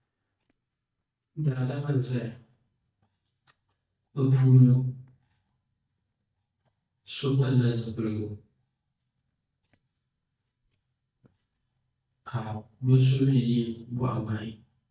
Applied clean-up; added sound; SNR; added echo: neural mask model DeepFilterNet 3.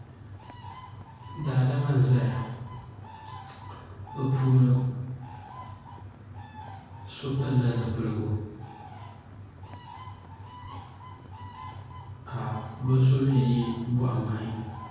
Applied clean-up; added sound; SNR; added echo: none; Bird; 18 dB; reverberation time 1.3 s.